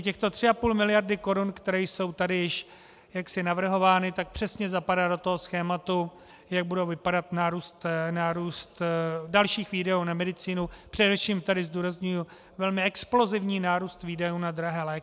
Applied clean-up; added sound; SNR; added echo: none; none; none; none.